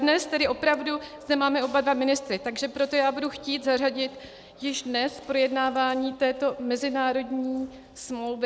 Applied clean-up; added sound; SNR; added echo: none; none; none; none.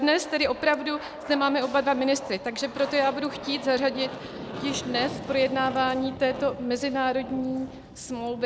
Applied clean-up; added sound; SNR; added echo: none; Aircraft; 13 dB; none.